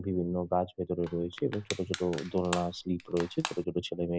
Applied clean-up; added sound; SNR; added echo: none; Crushing; 11 dB; none.